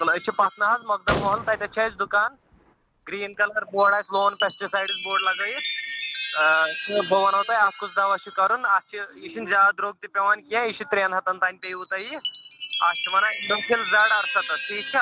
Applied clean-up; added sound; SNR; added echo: none; Chime + Gunshot, gunfire; 6 dB; none.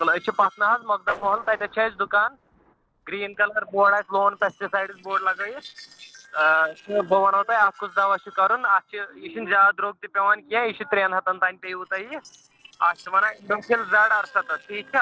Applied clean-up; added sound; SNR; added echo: neural separator model SepFormer DNS4.